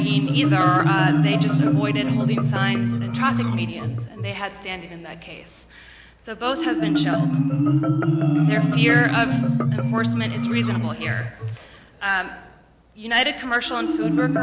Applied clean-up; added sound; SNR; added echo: none; Marimba, xylophone; -5 dB; none.